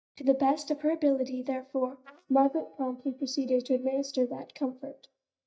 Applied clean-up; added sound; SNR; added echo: neural mask model DeepFilterNet 3.